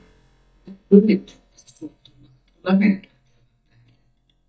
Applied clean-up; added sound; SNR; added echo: neural mask model DeepFilterNet 3.